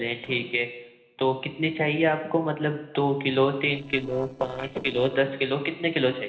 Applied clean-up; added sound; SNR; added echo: neural separator model SepFormer DNS4.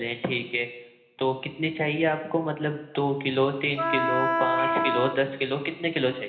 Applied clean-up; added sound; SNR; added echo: none; Wind instrument, woodwind instrument; -1 dB; reverberation time 1.1 s.